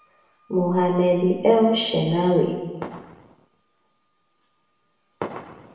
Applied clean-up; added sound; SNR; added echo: none; none; none; reverberation time 1.2 s.